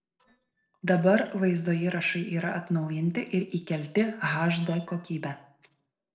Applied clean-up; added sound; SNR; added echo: neural separator model SepFormer DNS4.